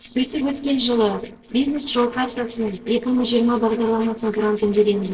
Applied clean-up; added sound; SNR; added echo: neural separator model SepFormer DNS4.